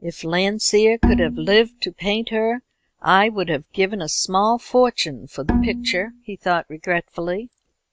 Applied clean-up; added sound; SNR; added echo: neural mask model RNNoise.